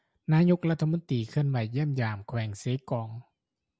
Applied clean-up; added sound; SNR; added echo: none; none; none; none.